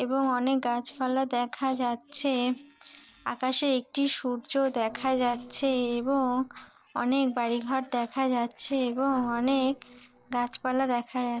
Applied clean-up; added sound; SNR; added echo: neural separator model SepFormer DNS4.